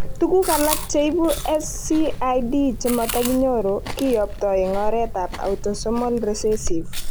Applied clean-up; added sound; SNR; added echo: none; Chewing, mastication; 5 dB; none.